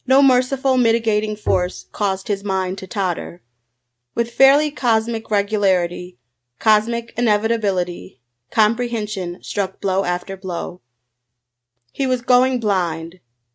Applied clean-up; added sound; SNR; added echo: neural mask model RNNoise.